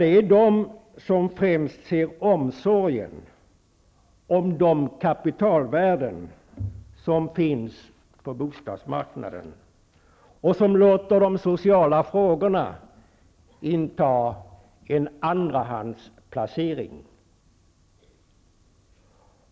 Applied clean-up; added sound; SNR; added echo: none; none; none; none.